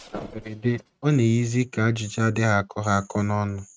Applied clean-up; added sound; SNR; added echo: neural mask model RNNoise.